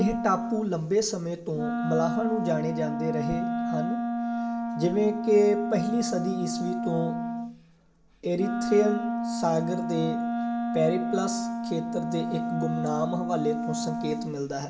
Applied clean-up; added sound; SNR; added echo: none; Wind instrument, woodwind instrument; 2 dB; reverberation time 0.2 s.